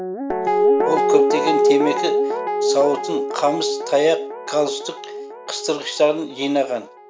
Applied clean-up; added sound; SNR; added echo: none; Guitar; -1 dB; none.